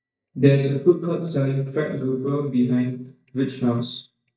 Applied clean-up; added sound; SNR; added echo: neural mask model DeepFilterNet 3.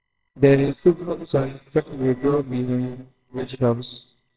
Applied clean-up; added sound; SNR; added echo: neural separator model SepFormer WHAMR!.